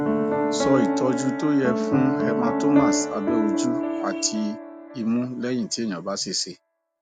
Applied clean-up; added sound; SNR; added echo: none; Piano; 0 dB; none.